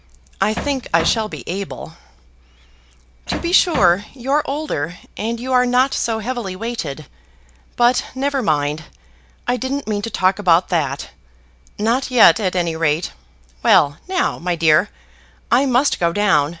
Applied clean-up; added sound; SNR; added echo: none; Bass drum; 8 dB; none.